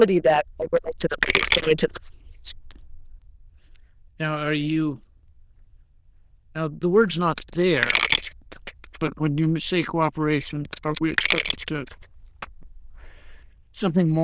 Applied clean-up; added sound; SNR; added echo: neural diffusion model UNIVERSE++.